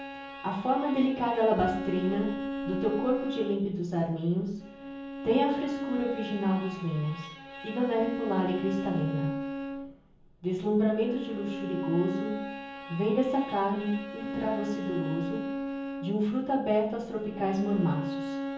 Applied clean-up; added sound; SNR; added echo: none; Bowed string instrument; 7 dB; reverberation time 0.7 s.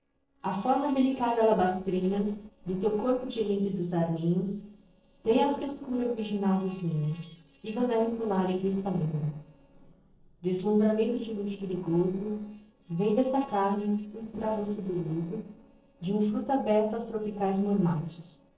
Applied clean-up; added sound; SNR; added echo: neural separator model SepFormer DNS4.